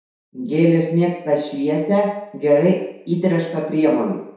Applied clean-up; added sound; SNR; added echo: none; none; none; reverberation time 0.7 s.